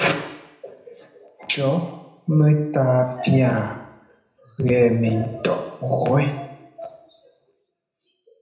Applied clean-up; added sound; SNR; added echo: none; none; none; reverberation time 0.8 s.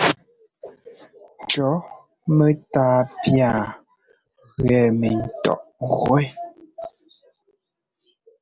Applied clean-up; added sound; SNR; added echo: none; none; none; none.